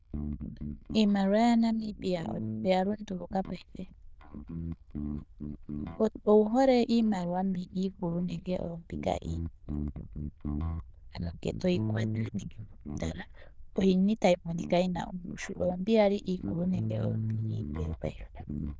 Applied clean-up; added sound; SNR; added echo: neural diffusion model UNIVERSE++.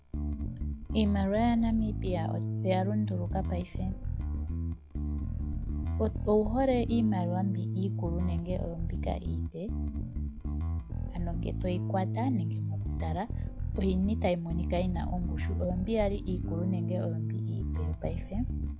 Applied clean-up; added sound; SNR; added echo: none; Bass guitar; 0 dB; none.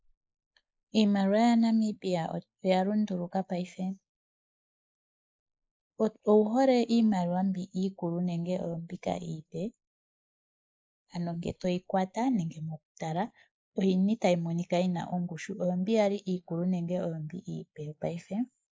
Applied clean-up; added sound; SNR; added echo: neural mask model Resemble Enhance denoiser.